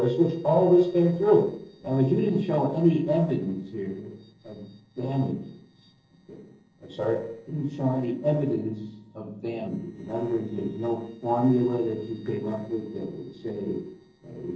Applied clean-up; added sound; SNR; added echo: neural separator model SepFormer DNS4.